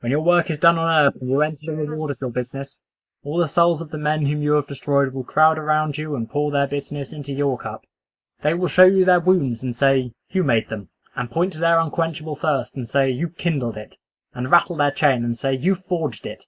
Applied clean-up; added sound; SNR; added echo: neural mask model Resemble Enhance denoiser.